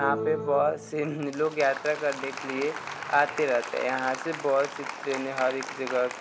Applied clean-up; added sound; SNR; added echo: none; Applause; 9 dB; none.